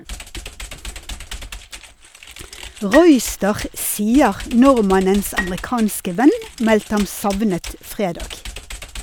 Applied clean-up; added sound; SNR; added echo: none; Bowed string instrument + Computer keyboard; 13 dB; none.